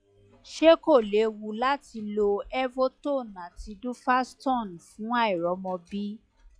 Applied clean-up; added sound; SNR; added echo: classical method log-MMSE.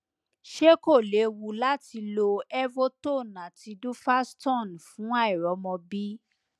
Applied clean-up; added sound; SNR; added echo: none; none; none; none.